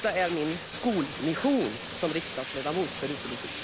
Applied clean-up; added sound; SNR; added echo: none; Bathtub (filling or washing); 8 dB; none.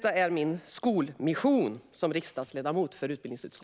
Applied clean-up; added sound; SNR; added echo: none; none; none; none.